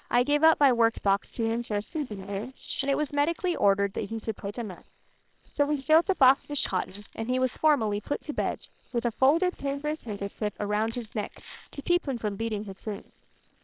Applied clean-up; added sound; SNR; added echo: neural separator model SepFormer WHAM!.